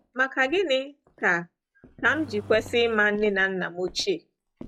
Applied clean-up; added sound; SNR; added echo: classical method log-MMSE.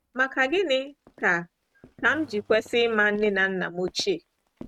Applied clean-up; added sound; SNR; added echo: neural mask model RNNoise.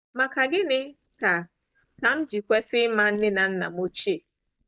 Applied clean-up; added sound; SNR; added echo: neural mask model DeepFilterNet 3.